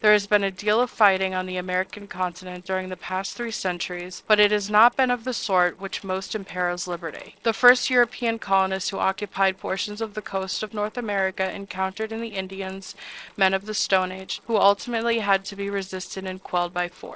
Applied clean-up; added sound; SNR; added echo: neural separator model SepFormer DNS4.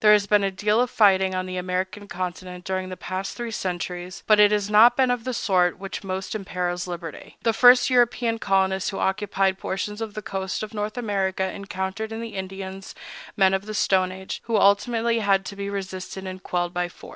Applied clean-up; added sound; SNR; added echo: none; none; none; none.